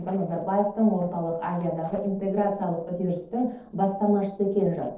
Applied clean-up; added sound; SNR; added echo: neural separator model SepFormer DNS4.